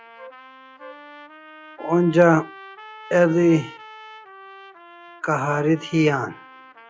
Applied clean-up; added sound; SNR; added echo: none; Trumpet + Wind instrument, woodwind instrument; 19 dB; none.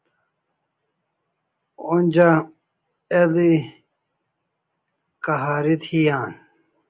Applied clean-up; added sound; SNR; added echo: none; none; none; none.